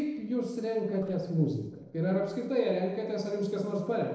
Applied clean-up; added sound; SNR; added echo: neural separator model SepFormer DNS4.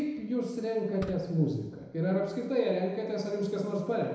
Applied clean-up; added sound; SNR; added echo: none; Fireworks; 18 dB; reverberation time 1.0 s.